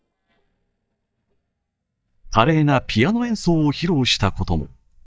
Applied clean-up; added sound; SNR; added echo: neural mask model DeepFilterNet 3.